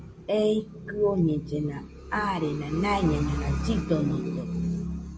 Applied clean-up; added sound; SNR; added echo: none; none; none; none.